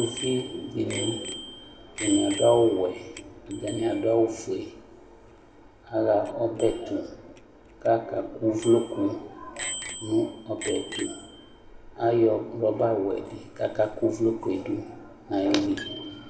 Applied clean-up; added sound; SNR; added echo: none; Bicycle bell; 13 dB; reverberation time 1.3 s.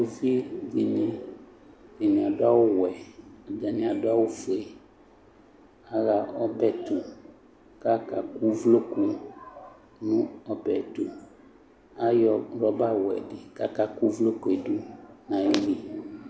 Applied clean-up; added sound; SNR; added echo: none; none; none; none.